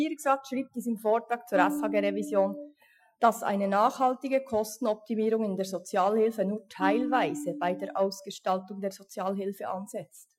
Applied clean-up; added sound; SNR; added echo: classical method Wiener filter.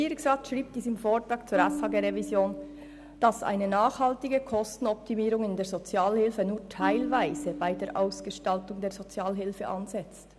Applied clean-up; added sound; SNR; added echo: none; Marimba, xylophone; 11 dB; none.